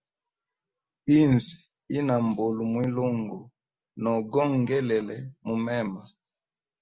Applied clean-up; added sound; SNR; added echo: none; none; none; none.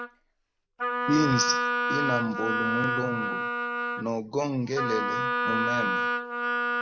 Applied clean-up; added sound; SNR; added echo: none; Wind instrument, woodwind instrument; -2 dB; none.